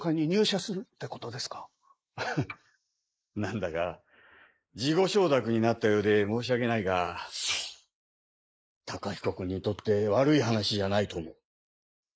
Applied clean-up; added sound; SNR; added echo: neural mask model Resemble Enhance denoiser.